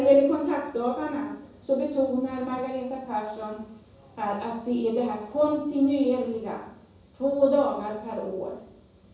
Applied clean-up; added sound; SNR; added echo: none; none; none; reverberation time 0.7 s.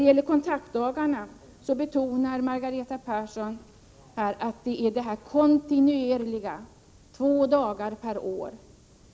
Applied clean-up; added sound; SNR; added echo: none; none; none; none.